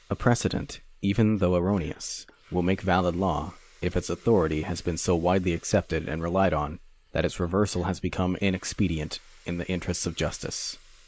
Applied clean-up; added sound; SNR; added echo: neural mask model Resemble Enhance denoiser.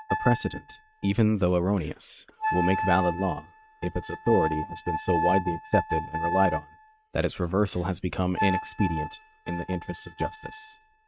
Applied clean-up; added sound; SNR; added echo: neural mask model RNNoise.